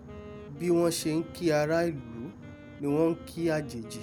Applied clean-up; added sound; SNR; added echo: none; Boat, Water vehicle + Wind instrument, woodwind instrument; 15 dB; none.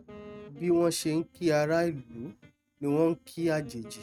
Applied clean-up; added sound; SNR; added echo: neural mask model RNNoise.